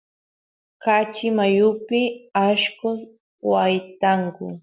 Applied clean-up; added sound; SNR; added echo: none; none; none; none.